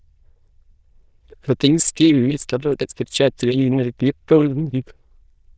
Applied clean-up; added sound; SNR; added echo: neural diffusion model UNIVERSE++.